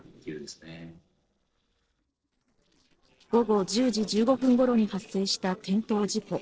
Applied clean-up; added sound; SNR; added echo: neural separator model SepFormer DNS4.